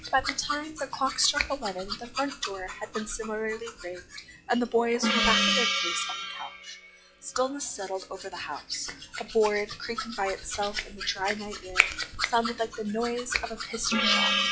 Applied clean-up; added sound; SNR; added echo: classical method log-MMSE.